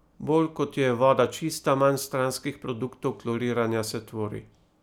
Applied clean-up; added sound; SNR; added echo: none; none; none; none.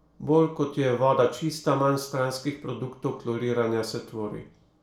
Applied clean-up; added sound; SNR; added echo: none; none; none; reverberation time 0.4 s.